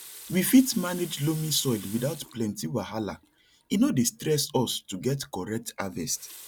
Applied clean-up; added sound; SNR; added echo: none; Water tap, faucet; 19 dB; none.